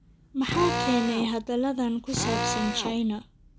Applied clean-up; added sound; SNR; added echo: none; Drill; 4 dB; none.